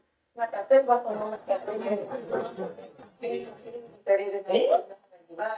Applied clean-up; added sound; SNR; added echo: neural mask model DeepFilterNet 3.